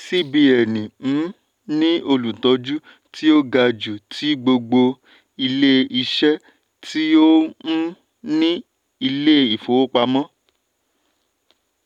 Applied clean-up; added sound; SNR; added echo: none; none; none; none.